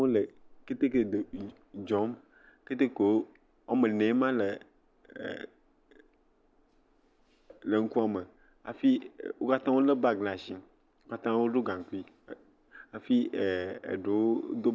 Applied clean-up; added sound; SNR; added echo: none; none; none; none.